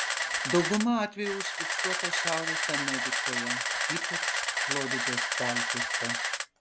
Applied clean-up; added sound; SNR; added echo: none; Camera; -3 dB; none.